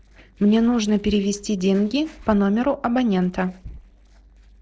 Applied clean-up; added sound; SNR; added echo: neural separator model SepFormer DNS4.